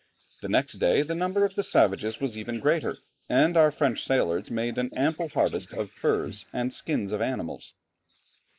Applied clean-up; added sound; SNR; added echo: neural mask model Resemble Enhance denoiser.